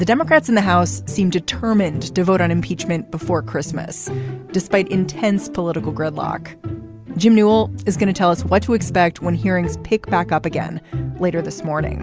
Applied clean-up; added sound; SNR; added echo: none; none; none; none.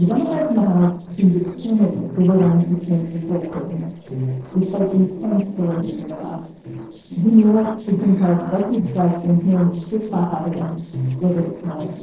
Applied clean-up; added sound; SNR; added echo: neural separator model SepFormer DNS4.